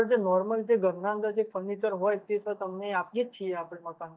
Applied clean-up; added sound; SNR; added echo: neural mask model DeepFilterNet 3.